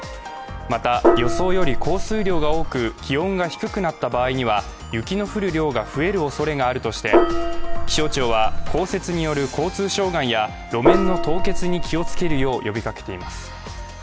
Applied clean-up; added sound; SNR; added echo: none; Gong; -5 dB; none.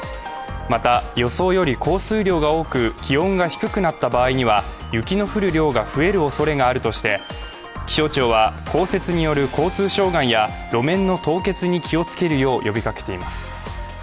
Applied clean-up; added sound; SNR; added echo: none; none; none; none.